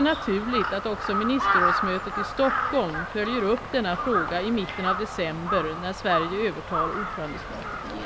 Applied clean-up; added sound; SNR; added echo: none; Crow; 1 dB; none.